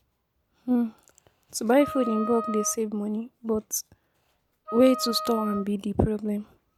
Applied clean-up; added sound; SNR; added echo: none; Wind instrument, woodwind instrument; 10 dB; none.